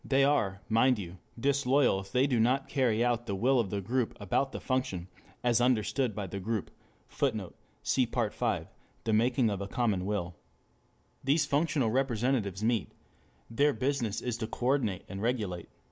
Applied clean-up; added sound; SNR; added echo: none; none; none; none.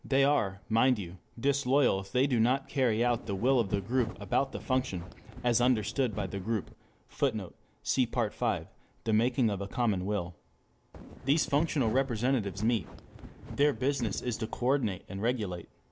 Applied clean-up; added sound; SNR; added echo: none; Wind; 12 dB; none.